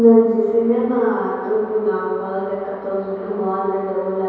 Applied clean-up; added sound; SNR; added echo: none; none; none; reverberation time 2.2 s.